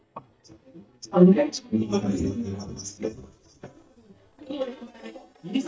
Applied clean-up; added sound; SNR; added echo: neural mask model DeepFilterNet 3.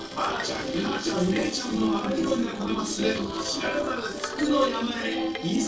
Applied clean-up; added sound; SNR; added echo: neural separator model SepFormer DNS4.